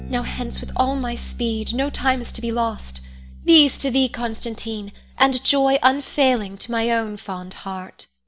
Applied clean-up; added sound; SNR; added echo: none; Bass guitar; 14 dB; none.